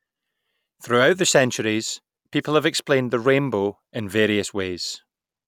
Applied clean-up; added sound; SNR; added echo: none; none; none; none.